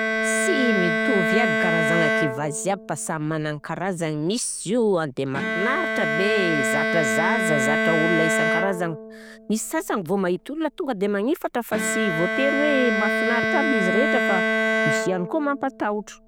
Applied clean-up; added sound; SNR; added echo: none; Bowed string instrument; 0 dB; none.